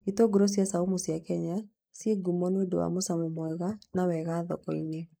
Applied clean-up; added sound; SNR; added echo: neural mask model Resemble Enhance denoiser.